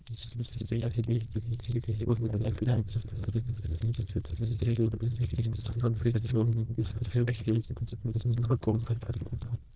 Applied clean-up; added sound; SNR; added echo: neural diffusion model UNIVERSE++.